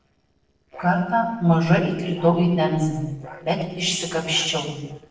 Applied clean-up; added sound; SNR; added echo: neural separator model SepFormer DNS4.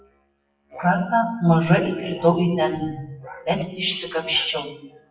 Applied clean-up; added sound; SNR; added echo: classical method WPE with log-MMSE.